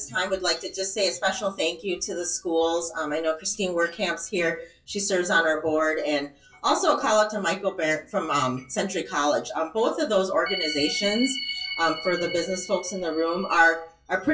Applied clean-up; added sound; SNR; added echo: classical method WPE with log-MMSE.